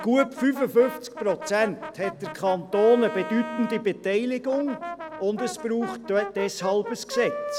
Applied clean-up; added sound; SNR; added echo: none; Brass instrument; 11 dB; none.